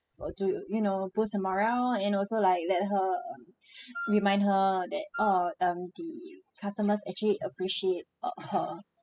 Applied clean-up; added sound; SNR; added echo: classical method spectral subtraction.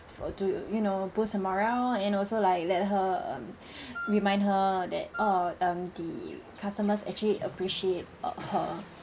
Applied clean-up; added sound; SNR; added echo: none; Wind instrument, woodwind instrument; 12 dB; none.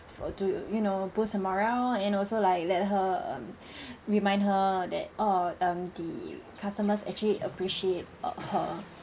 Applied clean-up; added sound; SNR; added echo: none; none; none; none.